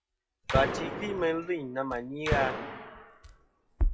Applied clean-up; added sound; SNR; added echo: classical method log-MMSE.